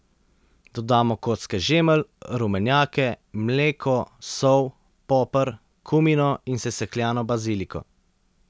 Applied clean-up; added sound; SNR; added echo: none; none; none; none.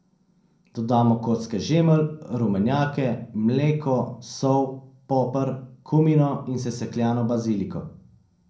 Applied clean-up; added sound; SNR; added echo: none; none; none; reverberation time 0.6 s.